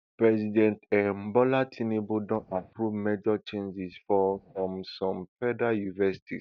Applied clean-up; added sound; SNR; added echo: neural mask model DeepFilterNet 3.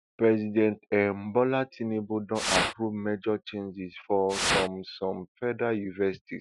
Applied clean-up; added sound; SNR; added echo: classical method Wiener filter.